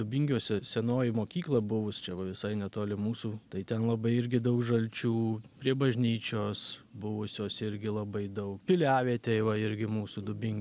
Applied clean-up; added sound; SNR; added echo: none; none; none; none.